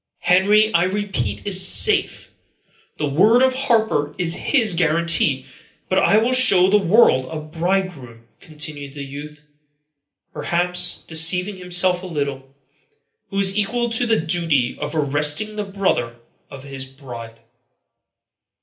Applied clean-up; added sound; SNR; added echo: none; none; none; reverberation time 0.3 s.